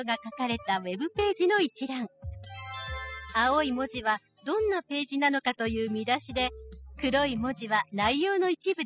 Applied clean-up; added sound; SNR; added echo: classical method spectral subtraction.